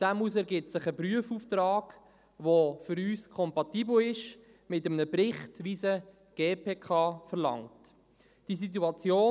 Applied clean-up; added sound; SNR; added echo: none; none; none; none.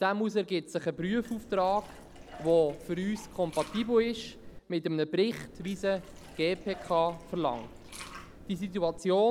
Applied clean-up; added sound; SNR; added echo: none; Liquid; 17 dB; none.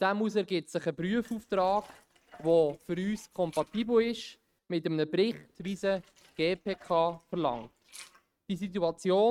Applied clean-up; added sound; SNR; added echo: neural mask model RNNoise.